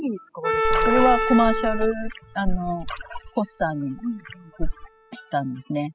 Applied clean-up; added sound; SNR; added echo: classical method spectral subtraction.